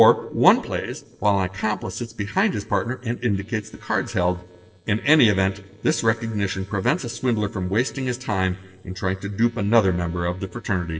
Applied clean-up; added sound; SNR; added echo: neural separator model SepFormer DNS4.